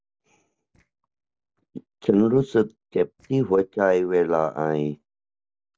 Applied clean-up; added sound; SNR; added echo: neural separator model SepFormer DNS4.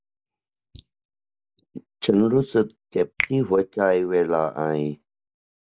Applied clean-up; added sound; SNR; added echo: neural mask model Resemble Enhance denoiser.